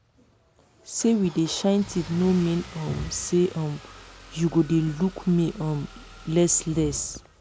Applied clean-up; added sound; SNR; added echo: none; Engine starting / Car; 19 dB; none.